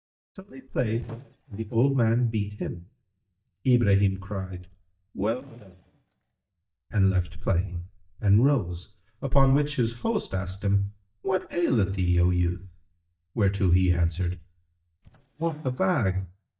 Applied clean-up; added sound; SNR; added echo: neural mask model DeepFilterNet 3.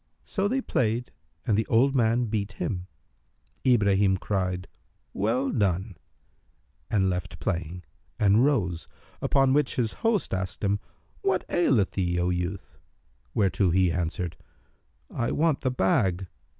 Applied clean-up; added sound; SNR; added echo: none; none; none; none.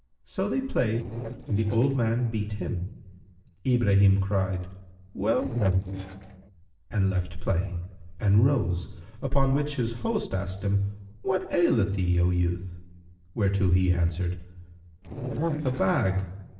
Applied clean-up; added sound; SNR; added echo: neural separator model SepFormer DNS4.